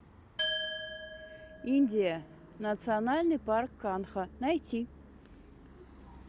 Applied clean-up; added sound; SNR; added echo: none; Glass; -3 dB; none.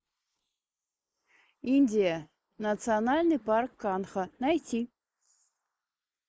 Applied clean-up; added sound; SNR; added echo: neural mask model Resemble Enhance denoiser.